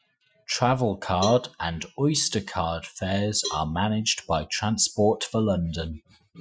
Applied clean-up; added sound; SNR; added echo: classical method Wiener filter.